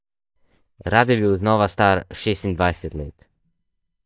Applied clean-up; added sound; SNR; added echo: neural mask model DeepFilterNet 3.